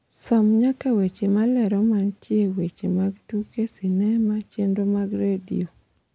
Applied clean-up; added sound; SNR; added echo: none; none; none; none.